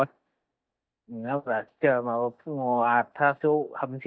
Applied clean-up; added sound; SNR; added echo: neural mask model DeepFilterNet 3.